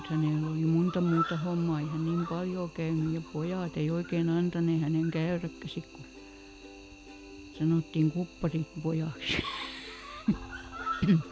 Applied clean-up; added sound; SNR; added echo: none; Plucked string instrument + Cricket; 13 dB; none.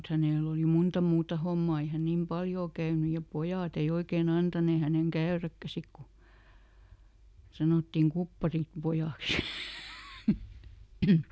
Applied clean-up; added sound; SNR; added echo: none; none; none; none.